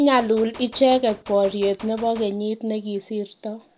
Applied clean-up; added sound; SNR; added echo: none; Gunshot, gunfire; 19 dB; none.